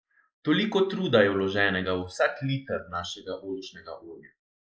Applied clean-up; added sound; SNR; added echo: neural mask model Resemble Enhance denoiser.